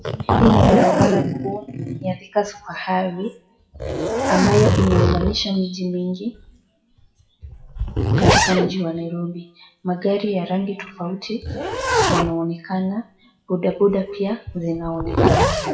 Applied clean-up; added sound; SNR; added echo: classical method WPE with log-MMSE.